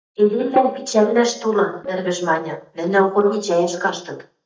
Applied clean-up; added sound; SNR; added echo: neural mask model DeepFilterNet 3.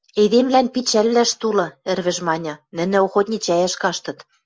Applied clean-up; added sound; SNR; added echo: none; none; none; none.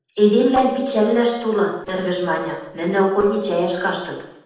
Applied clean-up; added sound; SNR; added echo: neural separator model SepFormer DNS4.